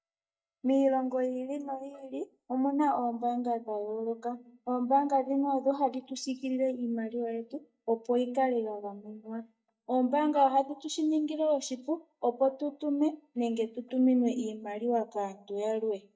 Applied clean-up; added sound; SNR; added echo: neural mask model DeepFilterNet 3.